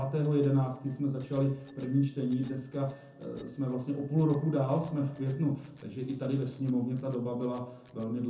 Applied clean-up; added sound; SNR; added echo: none; Bicycle bell; 19 dB; reverberation time 0.6 s.